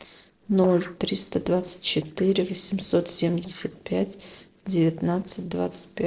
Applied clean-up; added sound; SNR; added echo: neural separator model SepFormer DNS4.